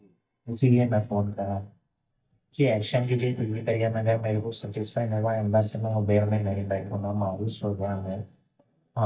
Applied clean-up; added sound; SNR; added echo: neural mask model DeepFilterNet 3.